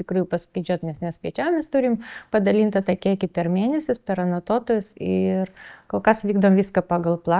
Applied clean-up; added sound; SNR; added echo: none; none; none; none.